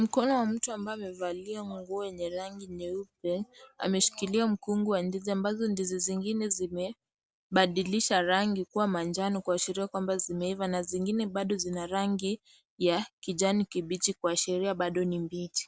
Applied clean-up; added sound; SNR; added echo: none; none; none; none.